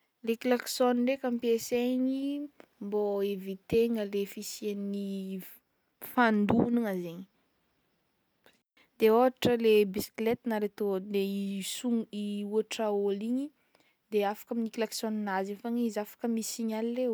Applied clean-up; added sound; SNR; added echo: none; none; none; none.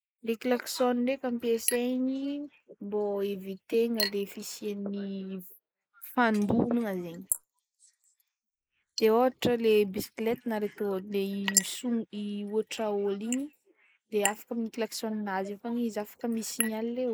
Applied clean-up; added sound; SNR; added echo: neural mask model Resemble Enhance denoiser.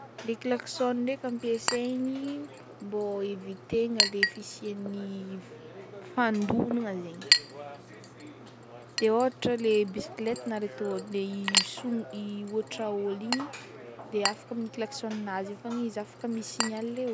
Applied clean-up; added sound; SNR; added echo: none; Chink, clink; 3 dB; none.